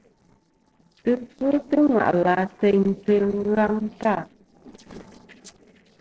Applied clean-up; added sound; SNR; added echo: neural separator model SepFormer DNS4.